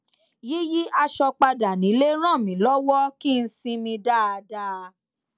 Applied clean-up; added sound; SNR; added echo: none; none; none; none.